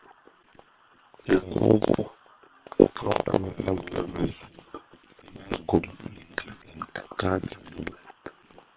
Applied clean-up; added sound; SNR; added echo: neural separator model SepFormer WHAM!.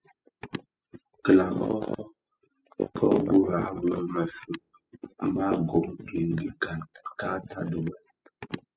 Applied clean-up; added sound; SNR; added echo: classical method spectral subtraction.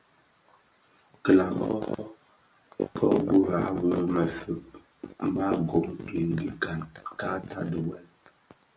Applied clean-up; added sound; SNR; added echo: none; none; none; none.